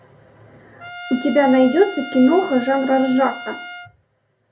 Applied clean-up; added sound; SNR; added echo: none; Trumpet; 15 dB; reverberation time 0.3 s.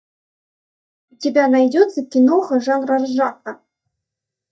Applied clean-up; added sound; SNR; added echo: neural mask model DeepFilterNet 3.